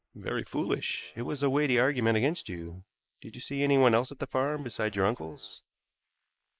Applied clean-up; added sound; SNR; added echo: neural mask model Resemble Enhance denoiser.